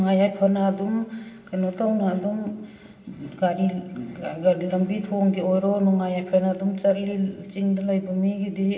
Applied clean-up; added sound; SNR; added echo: none; none; none; reverberation time 1.8 s.